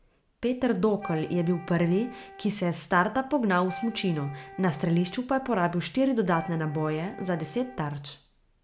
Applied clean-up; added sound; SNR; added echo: none; Wind instrument, woodwind instrument; 18 dB; none.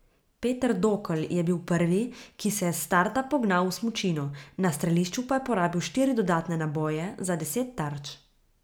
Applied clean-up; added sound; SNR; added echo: none; none; none; none.